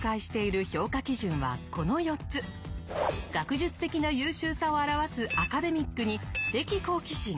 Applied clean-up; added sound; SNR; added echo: none; none; none; none.